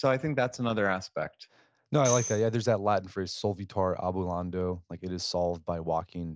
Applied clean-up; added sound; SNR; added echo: none; Tambourine; 10 dB; none.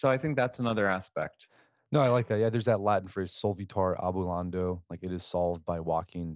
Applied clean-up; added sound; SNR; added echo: neural separator model SepFormer DNS4.